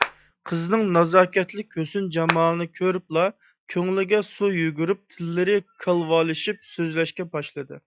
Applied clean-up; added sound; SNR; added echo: classical method log-MMSE.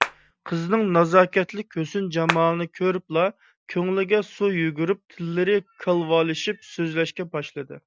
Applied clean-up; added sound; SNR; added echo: none; Clapping; 2 dB; none.